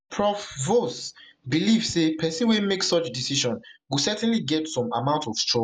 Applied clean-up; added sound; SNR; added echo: none; none; none; none.